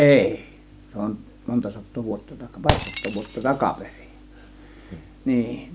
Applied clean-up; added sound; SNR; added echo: none; Shatter; 8 dB; none.